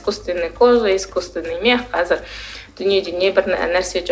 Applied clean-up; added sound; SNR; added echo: none; none; none; none.